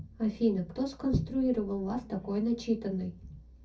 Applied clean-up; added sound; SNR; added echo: none; none; none; reverberation time 0.3 s.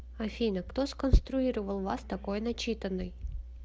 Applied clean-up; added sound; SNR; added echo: none; none; none; none.